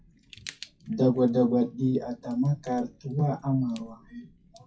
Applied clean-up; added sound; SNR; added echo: classical method WPE with log-MMSE.